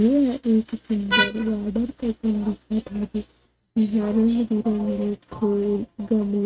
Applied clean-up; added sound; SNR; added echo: neural mask model RNNoise.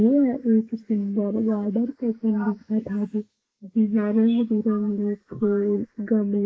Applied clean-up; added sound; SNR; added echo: neural mask model Resemble Enhance denoiser.